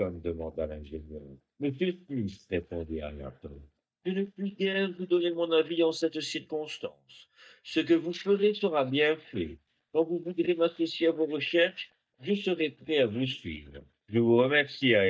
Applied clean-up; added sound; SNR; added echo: neural mask model DeepFilterNet 3.